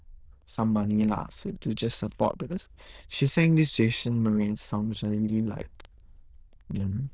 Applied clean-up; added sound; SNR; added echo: neural diffusion model UNIVERSE++.